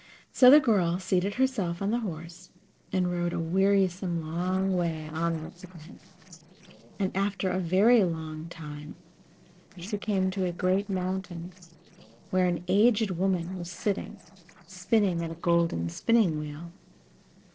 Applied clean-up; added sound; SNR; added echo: neural separator model SepFormer DNS4.